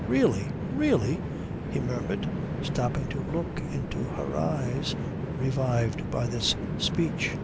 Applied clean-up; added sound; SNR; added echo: none; Train; 2 dB; none.